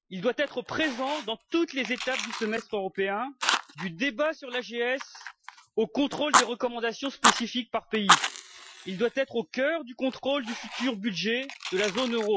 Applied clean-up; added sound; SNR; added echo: classical method Wiener filter.